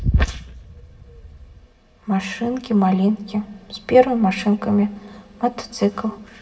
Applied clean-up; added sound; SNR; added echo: none; none; none; reverberation time 2.2 s.